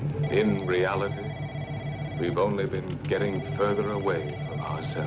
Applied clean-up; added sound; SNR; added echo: none; Telephone / Typing; 15 dB; none.